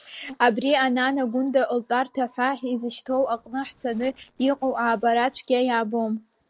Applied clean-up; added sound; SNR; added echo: neural separator model SepFormer DNS4.